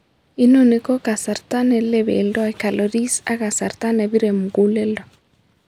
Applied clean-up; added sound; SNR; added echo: none; none; none; none.